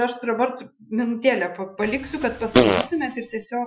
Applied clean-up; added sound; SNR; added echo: classical method Wiener filter.